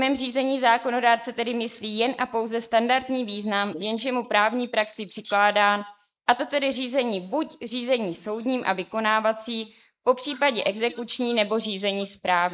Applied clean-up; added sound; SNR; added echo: neural mask model Resemble Enhance denoiser.